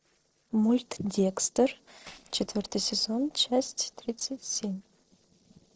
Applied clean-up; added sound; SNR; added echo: neural separator model SepFormer DNS4.